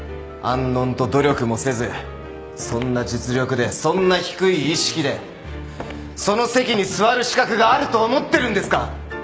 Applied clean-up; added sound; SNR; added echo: none; none; none; none.